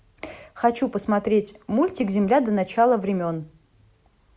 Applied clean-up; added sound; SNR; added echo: none; none; none; none.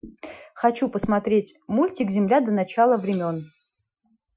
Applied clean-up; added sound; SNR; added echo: classical method Wiener filter.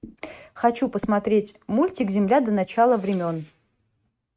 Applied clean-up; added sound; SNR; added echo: neural mask model RNNoise.